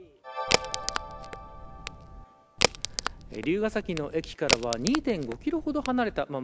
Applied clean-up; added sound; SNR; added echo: none; Crack; 1 dB; none.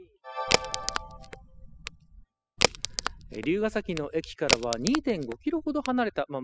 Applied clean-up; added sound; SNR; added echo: classical method spectral subtraction.